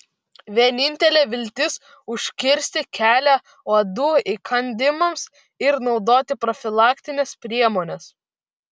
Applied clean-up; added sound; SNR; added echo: none; none; none; none.